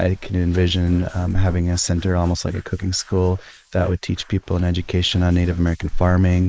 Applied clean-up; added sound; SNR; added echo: neural mask model Resemble Enhance denoiser.